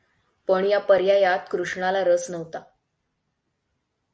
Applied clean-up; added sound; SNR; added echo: none; none; none; none.